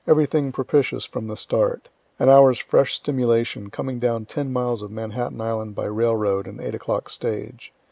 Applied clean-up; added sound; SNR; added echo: none; none; none; none.